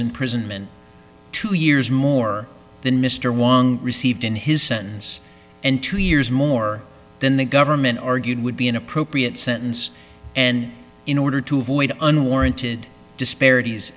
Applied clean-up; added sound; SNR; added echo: none; none; none; none.